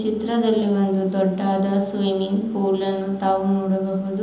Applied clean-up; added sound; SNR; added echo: none; none; none; reverberation time 0.9 s.